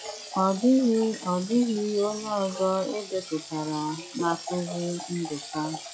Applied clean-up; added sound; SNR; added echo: classical method log-MMSE.